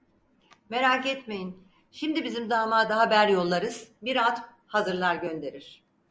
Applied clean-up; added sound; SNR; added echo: none; none; none; none.